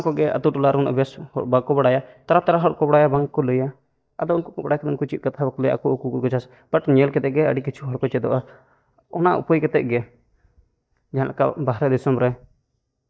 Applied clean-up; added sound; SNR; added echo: neural mask model DeepFilterNet 3.